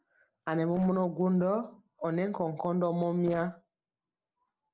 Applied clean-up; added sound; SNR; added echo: neural separator model SepFormer DNS4.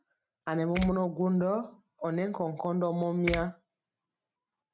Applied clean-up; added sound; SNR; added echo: neural mask model RNNoise.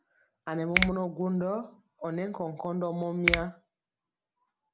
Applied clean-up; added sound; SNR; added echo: none; Finger snapping; 0 dB; none.